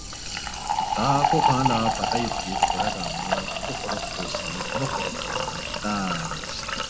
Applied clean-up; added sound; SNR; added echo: none; Fill (with liquid); -4 dB; reverberation time 0.6 s.